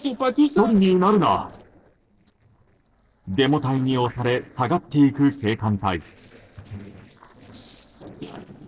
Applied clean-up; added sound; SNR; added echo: neural separator model SepFormer DNS4.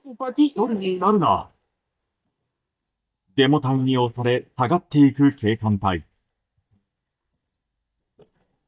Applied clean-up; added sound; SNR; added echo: neural mask model DeepFilterNet 3.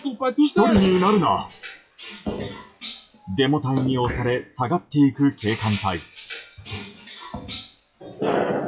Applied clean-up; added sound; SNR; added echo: classical method WPE with log-MMSE.